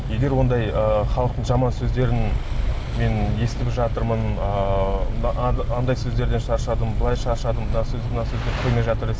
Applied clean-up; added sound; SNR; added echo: none; Waves, surf; 19 dB; none.